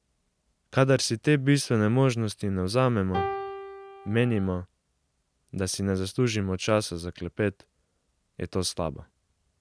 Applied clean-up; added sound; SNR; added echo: none; Piano; 7 dB; none.